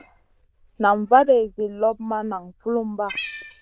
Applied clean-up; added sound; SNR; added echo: neural diffusion model UNIVERSE++.